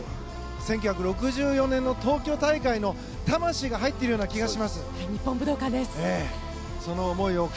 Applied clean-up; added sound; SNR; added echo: none; none; none; none.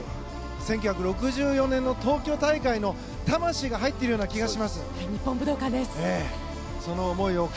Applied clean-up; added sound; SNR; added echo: none; Bowed string instrument; 19 dB; none.